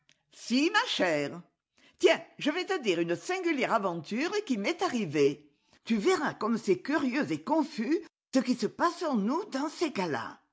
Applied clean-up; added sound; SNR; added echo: none; none; none; none.